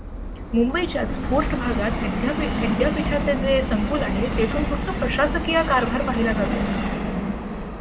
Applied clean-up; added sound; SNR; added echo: none; Subway, metro, underground; 1 dB; none.